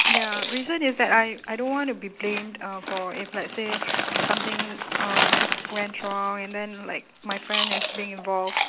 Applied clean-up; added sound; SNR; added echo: none; Chewing, mastication; 0 dB; none.